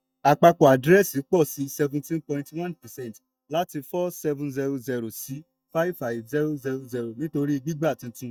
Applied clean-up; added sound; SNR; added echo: neural mask model DeepFilterNet 3.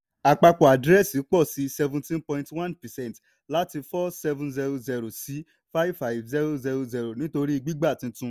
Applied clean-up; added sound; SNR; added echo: none; none; none; none.